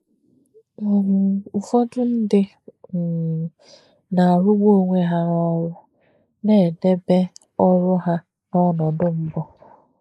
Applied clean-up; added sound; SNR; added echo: neural mask model Resemble Enhance denoiser.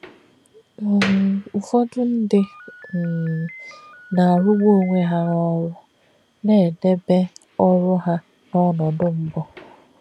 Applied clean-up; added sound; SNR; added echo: none; Slam; 20 dB; none.